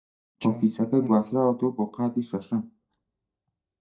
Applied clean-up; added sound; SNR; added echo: neural mask model DeepFilterNet 3.